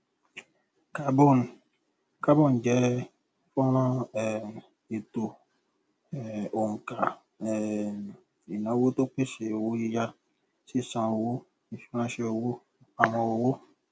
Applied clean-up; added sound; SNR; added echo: none; none; none; none.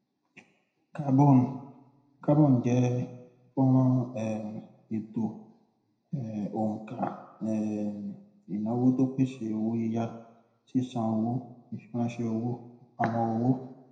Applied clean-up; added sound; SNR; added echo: none; none; none; reverberation time 0.7 s.